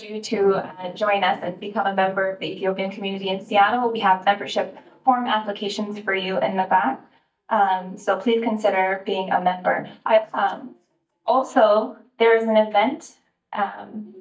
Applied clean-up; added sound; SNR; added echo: neural mask model DeepFilterNet 3.